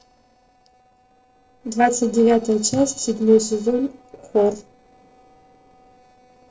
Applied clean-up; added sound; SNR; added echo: neural separator model SepFormer DNS4.